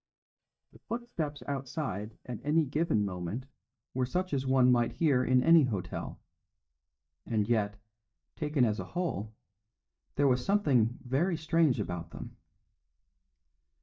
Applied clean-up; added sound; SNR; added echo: neural mask model DeepFilterNet 3.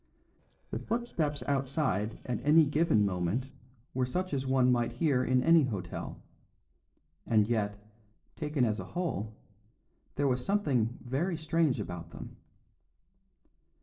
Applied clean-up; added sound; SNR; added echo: neural separator model SepFormer DNS4.